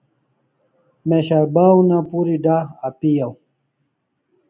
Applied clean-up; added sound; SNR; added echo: none; none; none; none.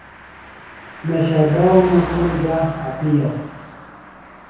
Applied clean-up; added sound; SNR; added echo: none; Car passing by; 13 dB; reverberation time 1.0 s.